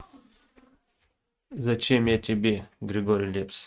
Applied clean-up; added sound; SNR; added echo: neural mask model RNNoise.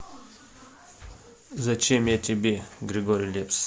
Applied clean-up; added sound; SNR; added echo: none; none; none; none.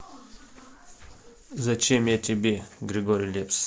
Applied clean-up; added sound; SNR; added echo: neural separator model SepFormer DNS4.